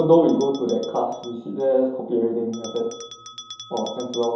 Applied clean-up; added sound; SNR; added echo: none; Bell; 20 dB; reverberation time 2.8 s.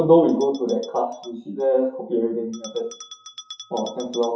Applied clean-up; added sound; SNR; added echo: classical method WPE with log-MMSE.